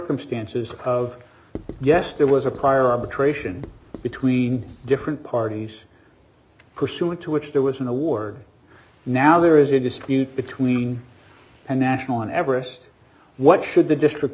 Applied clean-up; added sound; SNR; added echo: none; Writing; 19 dB; none.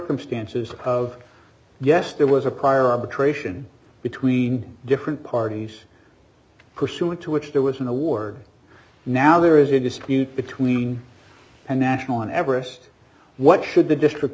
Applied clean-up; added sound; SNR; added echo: none; none; none; none.